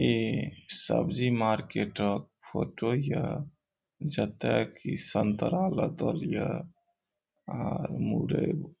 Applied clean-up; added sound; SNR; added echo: none; none; none; none.